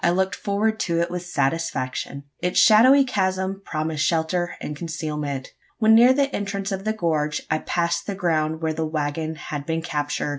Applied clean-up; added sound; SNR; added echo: none; none; none; none.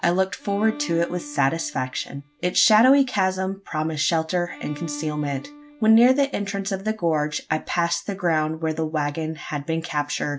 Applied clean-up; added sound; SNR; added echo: none; Bowed string instrument; 19 dB; none.